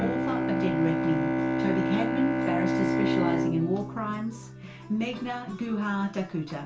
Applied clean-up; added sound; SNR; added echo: none; Bowed string instrument; -2 dB; reverberation time 0.3 s.